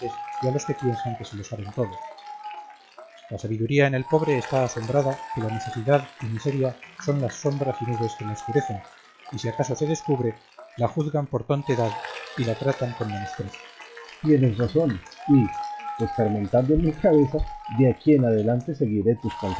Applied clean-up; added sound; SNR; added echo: classical method log-MMSE.